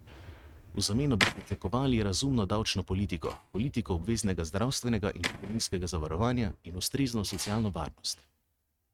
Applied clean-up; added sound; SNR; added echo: neural mask model RNNoise.